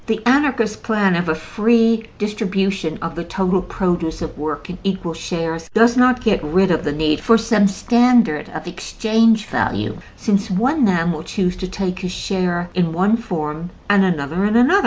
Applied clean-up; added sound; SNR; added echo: none; none; none; none.